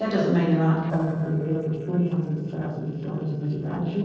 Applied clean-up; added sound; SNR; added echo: neural separator model SepFormer DNS4.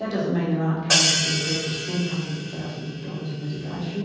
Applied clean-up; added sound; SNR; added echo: none; Hi-hat; 0 dB; reverberation time 1.3 s.